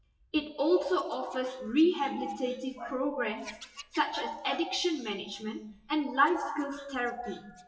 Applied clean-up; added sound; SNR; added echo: classical method WPE with log-MMSE.